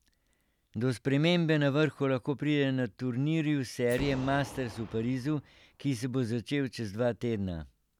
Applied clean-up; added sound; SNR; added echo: none; Boom; 15 dB; none.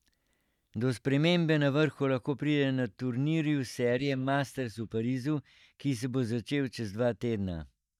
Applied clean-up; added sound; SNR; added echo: neural mask model DeepFilterNet 3.